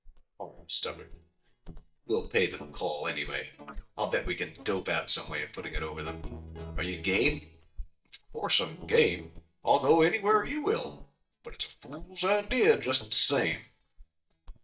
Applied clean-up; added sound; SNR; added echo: neural mask model DeepFilterNet 3.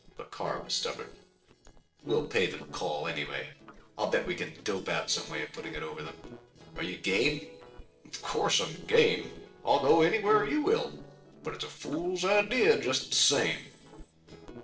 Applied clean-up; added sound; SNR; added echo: neural separator model SepFormer DNS4.